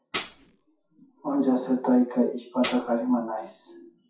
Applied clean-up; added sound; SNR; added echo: classical method WPE with log-MMSE.